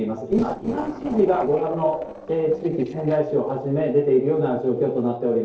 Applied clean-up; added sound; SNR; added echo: neural separator model SepFormer DNS4.